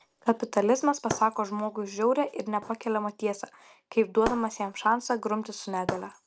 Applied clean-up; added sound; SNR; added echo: none; Shatter; 13 dB; none.